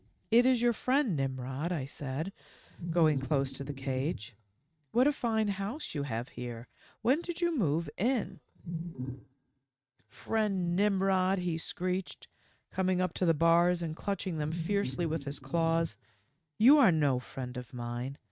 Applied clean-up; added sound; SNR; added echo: neural mask model RNNoise.